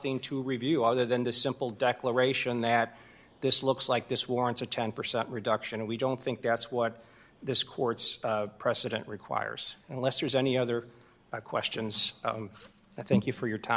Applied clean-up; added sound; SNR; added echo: none; none; none; none.